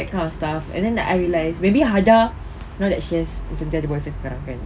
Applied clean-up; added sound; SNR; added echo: none; none; none; none.